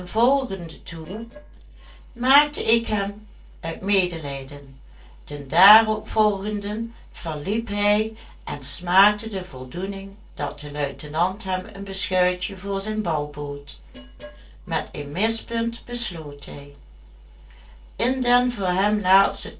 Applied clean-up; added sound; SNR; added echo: neural separator model SepFormer DNS4.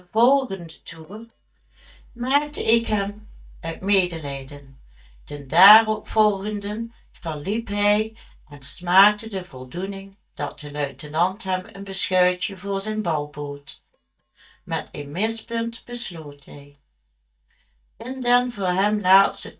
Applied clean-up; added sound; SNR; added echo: neural mask model DeepFilterNet 3.